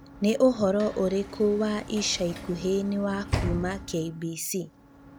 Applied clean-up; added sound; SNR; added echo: none; Sliding door / Slam; 10 dB; none.